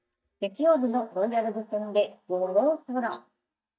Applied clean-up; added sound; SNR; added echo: neural mask model DeepFilterNet 3.